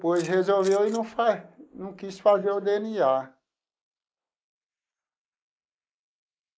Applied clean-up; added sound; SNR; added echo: neural mask model Resemble Enhance denoiser.